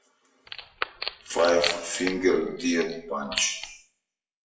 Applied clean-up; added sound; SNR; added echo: classical method WPE with log-MMSE.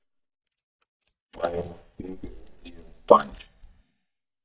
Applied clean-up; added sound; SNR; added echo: neural mask model DeepFilterNet 3.